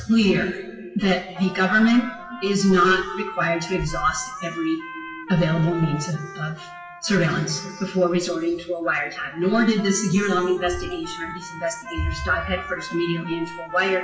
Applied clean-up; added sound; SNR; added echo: classical method WPE with log-MMSE.